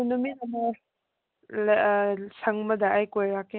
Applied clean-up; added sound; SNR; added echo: none; none; none; none.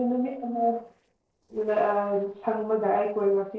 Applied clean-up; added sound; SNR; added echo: neural separator model SepFormer DNS4.